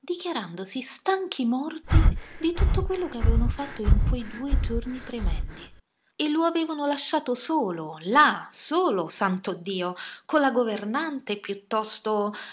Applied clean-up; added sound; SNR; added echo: none; Breathing; -4 dB; none.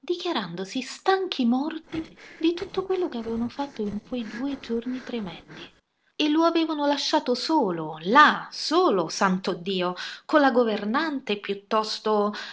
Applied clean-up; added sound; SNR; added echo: neural separator model SepFormer DNS4.